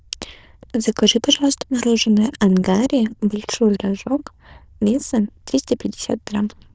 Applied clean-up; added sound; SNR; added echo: neural diffusion model UNIVERSE++.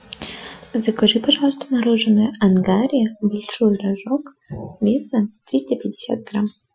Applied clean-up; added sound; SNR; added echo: classical method Wiener filter.